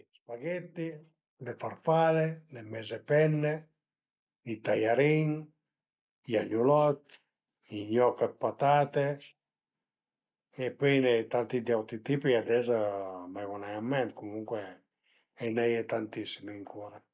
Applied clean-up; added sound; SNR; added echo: none; none; none; none.